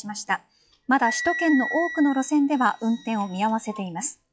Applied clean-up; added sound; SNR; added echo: classical method log-MMSE.